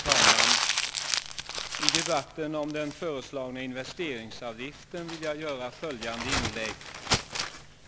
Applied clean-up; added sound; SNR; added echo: none; Crumpling, crinkling; -5 dB; none.